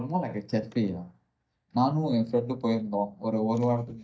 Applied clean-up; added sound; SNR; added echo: neural mask model DeepFilterNet 3.